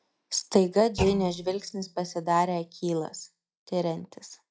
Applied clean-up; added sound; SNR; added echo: classical method log-MMSE.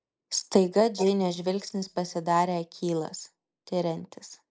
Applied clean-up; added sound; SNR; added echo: neural mask model Resemble Enhance denoiser.